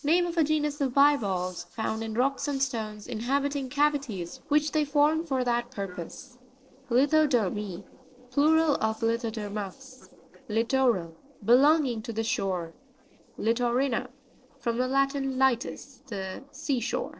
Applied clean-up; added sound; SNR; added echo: neural separator model SepFormer DNS4.